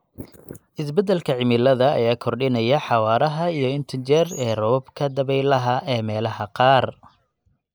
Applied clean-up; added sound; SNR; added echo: neural mask model Resemble Enhance denoiser.